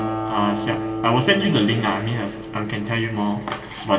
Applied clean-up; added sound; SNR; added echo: none; Acoustic guitar; 7 dB; reverberation time 2.2 s.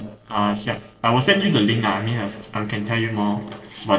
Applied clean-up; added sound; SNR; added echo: neural separator model SepFormer DNS4.